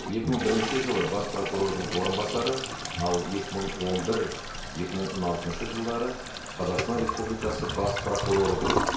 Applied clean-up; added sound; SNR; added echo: none; Toilet flush; 4 dB; reverberation time 0.6 s.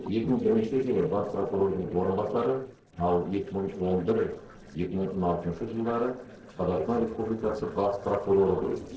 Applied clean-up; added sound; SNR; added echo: neural separator model SepFormer DNS4.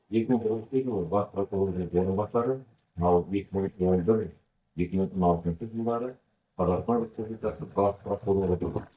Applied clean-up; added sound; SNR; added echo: neural mask model DeepFilterNet 3.